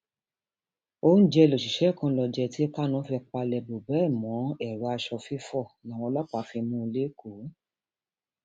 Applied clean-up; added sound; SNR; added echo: none; none; none; none.